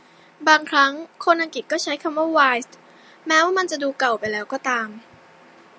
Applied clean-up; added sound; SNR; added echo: none; none; none; none.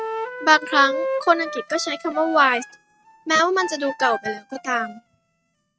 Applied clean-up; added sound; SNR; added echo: neural mask model RNNoise.